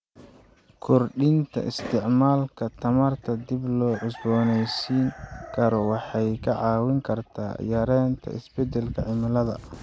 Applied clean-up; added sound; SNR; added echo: none; none; none; none.